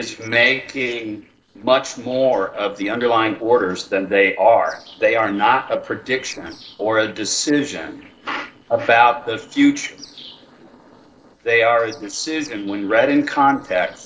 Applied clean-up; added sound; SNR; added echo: neural separator model SepFormer DNS4.